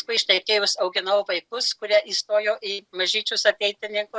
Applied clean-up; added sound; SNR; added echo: none; none; none; none.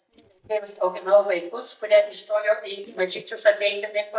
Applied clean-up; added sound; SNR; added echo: neural mask model DeepFilterNet 3.